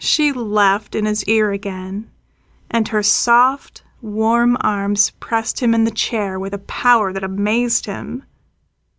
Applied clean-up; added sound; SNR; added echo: none; none; none; none.